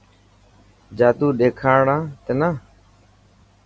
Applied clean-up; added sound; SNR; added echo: none; none; none; none.